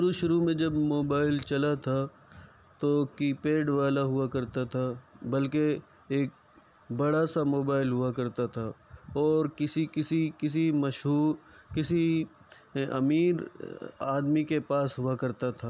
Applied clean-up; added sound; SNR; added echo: none; none; none; none.